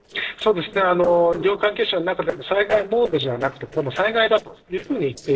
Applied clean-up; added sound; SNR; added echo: neural separator model SepFormer DNS4.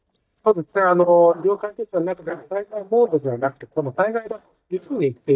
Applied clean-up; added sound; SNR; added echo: neural mask model DeepFilterNet 3.